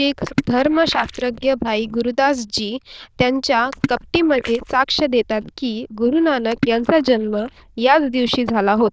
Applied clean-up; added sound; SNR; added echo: neural diffusion model UNIVERSE++.